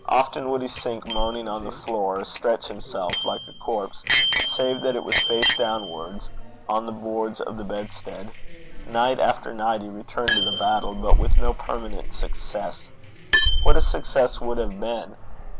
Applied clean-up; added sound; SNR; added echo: none; Bicycle bell; -4 dB; none.